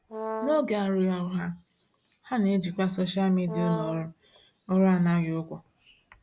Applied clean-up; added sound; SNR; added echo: none; Brass instrument; 8 dB; none.